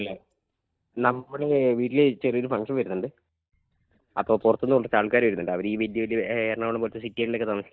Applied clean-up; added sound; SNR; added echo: neural mask model DeepFilterNet 3.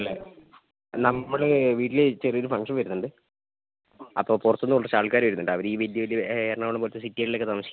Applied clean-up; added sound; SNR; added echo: none; none; none; none.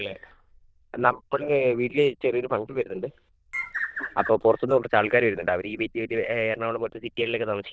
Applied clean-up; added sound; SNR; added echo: neural diffusion model UNIVERSE++.